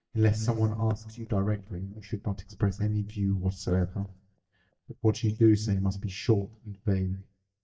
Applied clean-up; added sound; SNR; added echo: neural mask model DeepFilterNet 3.